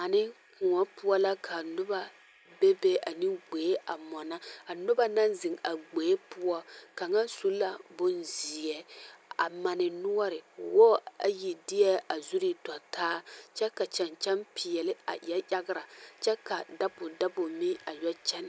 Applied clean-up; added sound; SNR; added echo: none; none; none; none.